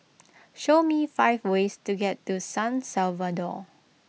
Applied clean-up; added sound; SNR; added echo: none; none; none; none.